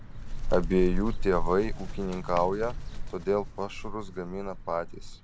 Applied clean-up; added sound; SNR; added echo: none; Bird; 2 dB; none.